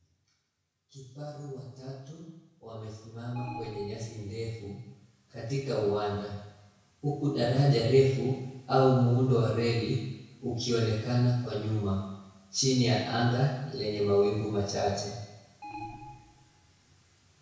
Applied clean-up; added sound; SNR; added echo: none; Alarm; 16 dB; reverberation time 1.0 s.